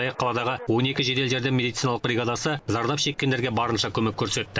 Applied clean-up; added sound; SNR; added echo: none; none; none; none.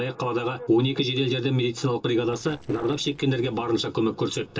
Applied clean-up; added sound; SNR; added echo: neural separator model SepFormer DNS4.